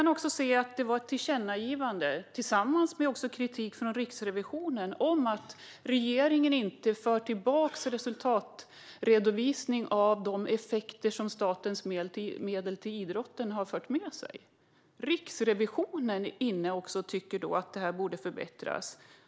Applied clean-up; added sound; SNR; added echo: none; none; none; none.